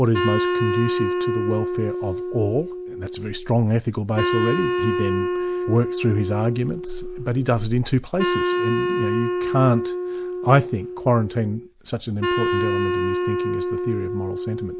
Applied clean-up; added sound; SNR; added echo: none; Wind instrument, woodwind instrument; 2 dB; none.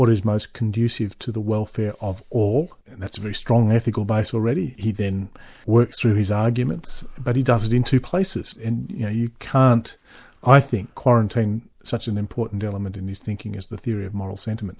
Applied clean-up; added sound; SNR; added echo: none; none; none; none.